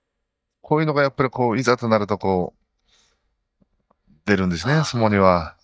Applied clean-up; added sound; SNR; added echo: neural mask model DeepFilterNet 3.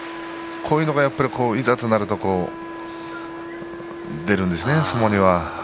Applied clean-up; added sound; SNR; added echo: none; Wind instrument, woodwind instrument; 13 dB; none.